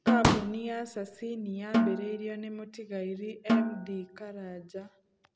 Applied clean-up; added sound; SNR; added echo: none; Explosion + Snare drum; -4 dB; none.